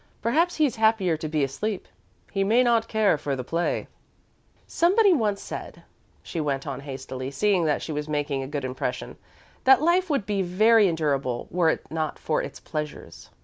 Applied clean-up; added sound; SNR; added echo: none; none; none; none.